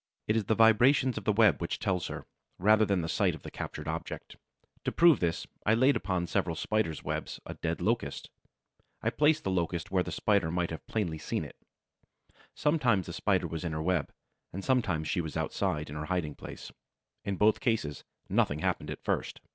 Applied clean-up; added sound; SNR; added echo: none; none; none; none.